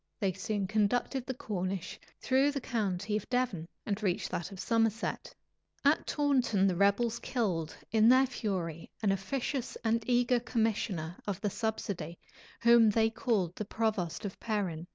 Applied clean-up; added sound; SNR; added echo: none; none; none; none.